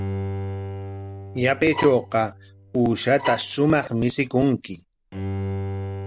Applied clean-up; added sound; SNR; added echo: none; Bowed string instrument + Bowed string instrument; 9 dB; none.